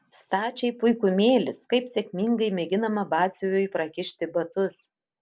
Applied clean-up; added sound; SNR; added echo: none; none; none; none.